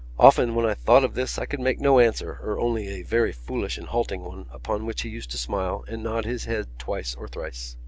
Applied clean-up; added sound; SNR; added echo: none; none; none; none.